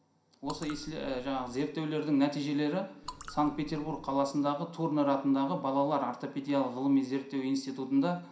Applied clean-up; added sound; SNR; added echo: none; Raindrop / Drip; 16 dB; reverberation time 0.5 s.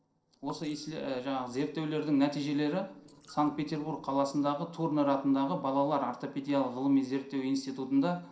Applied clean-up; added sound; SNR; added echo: neural separator model SepFormer DNS4.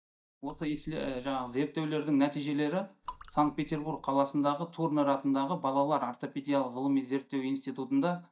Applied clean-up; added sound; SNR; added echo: neural mask model DeepFilterNet 3.